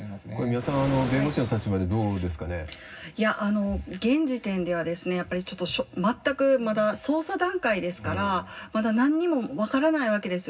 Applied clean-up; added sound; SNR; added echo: none; Animal; 11 dB; reverberation time 0.4 s.